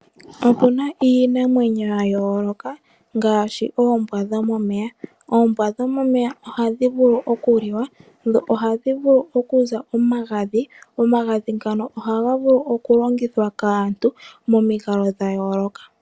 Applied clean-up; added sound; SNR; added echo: none; none; none; none.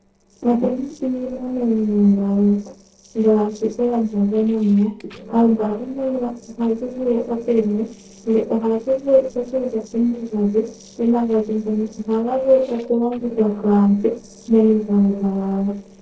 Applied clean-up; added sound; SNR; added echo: neural separator model SepFormer DNS4.